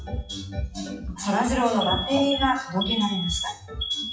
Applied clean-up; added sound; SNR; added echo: classical method WPE with log-MMSE.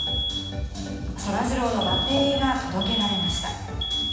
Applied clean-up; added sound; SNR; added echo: none; Alarm; 4 dB; reverberation time 1.1 s.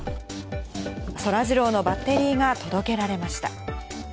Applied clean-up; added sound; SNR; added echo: none; none; none; none.